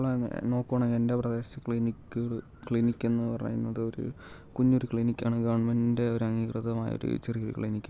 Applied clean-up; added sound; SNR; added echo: none; none; none; none.